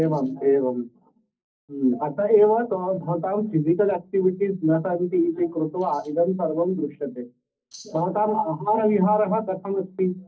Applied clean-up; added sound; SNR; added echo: neural separator model SepFormer DNS4.